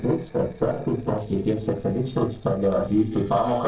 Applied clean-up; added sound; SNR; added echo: neural separator model SepFormer DNS4.